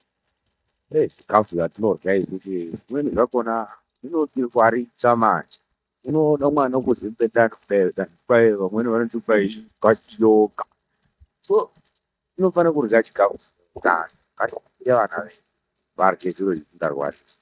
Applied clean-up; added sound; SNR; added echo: neural mask model DeepFilterNet 3.